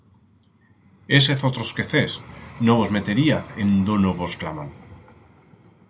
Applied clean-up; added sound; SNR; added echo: none; Vehicle; 20 dB; none.